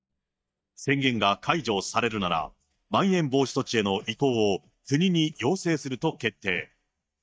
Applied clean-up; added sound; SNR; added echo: neural mask model DeepFilterNet 3.